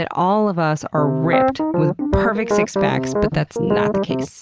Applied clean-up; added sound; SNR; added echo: none; Piano; -1 dB; none.